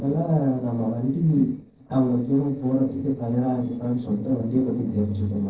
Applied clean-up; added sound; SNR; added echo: neural separator model SepFormer DNS4.